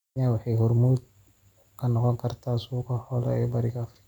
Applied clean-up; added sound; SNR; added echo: none; none; none; none.